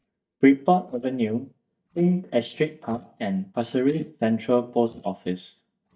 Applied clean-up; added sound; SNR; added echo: neural mask model DeepFilterNet 3.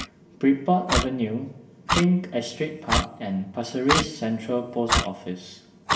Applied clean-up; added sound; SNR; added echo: none; Clock; 3 dB; reverberation time 2.0 s.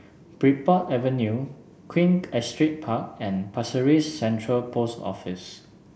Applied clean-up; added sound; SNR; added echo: none; none; none; none.